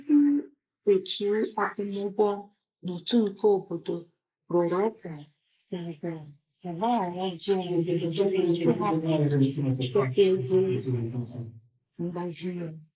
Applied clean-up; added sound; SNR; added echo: neural mask model Resemble Enhance denoiser.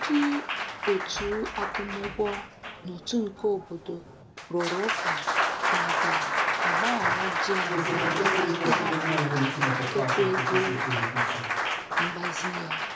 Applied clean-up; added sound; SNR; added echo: none; Applause; -4 dB; none.